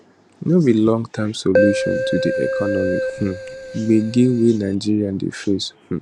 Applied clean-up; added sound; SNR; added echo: none; Keyboard (musical); 3 dB; none.